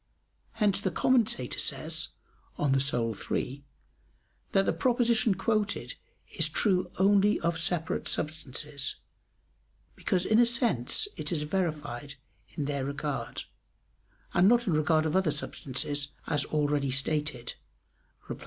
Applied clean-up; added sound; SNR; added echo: none; none; none; none.